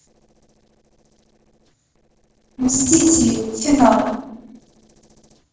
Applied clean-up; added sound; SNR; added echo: neural separator model SepFormer DNS4.